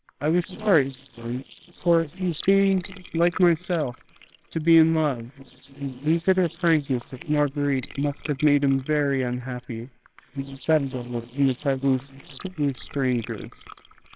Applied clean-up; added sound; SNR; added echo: neural separator model SepFormer WHAMR!.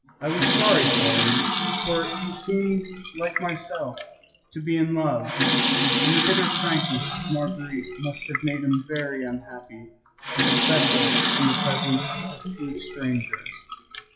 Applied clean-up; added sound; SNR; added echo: classical method WPE with log-MMSE.